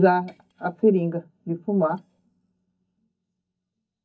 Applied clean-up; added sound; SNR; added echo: neural mask model DeepFilterNet 3.